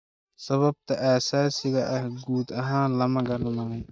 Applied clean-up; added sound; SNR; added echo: neural mask model DeepFilterNet 3.